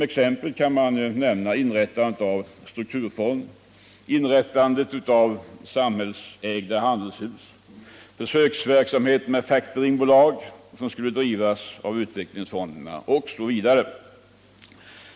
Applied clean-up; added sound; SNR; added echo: none; none; none; none.